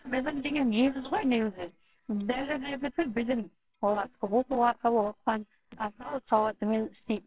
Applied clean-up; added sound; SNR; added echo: neural separator model SepFormer WHAMR!.